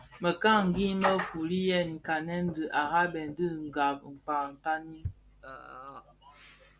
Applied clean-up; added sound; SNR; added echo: none; Burping, eructation; 17 dB; none.